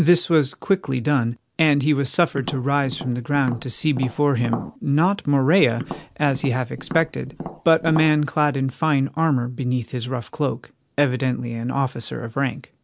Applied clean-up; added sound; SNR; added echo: none; Tap; 13 dB; none.